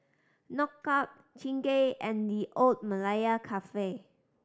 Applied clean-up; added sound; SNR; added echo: none; none; none; none.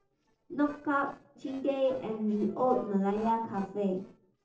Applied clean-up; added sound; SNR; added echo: neural separator model SepFormer DNS4.